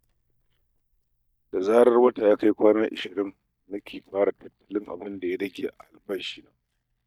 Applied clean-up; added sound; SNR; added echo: neural mask model DeepFilterNet 3.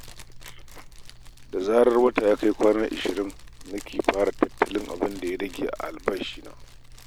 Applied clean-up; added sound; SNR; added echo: none; Fire; 16 dB; none.